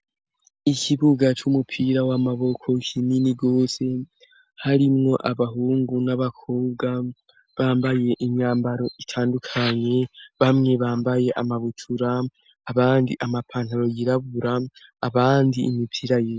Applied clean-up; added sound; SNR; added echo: none; none; none; none.